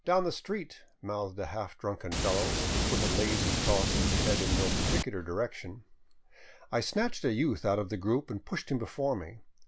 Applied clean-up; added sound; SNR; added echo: none; Water; -4 dB; none.